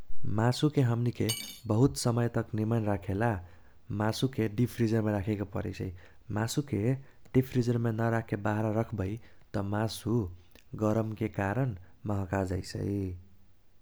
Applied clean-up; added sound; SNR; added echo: none; Cutlery, silverware / Dishes, pots, and pans; 13 dB; none.